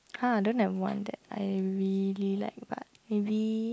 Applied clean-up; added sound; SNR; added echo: none; none; none; none.